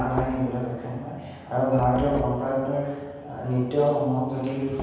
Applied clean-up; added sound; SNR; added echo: none; Knock; 13 dB; reverberation time 1.2 s.